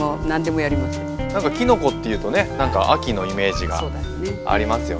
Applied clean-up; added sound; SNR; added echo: none; Organ; 16 dB; none.